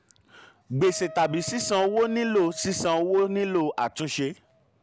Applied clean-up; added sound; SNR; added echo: none; Wind instrument, woodwind instrument; 18 dB; none.